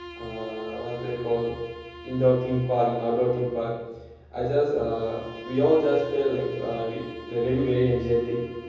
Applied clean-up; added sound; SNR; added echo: none; Bowed string instrument; 17 dB; reverberation time 1.1 s.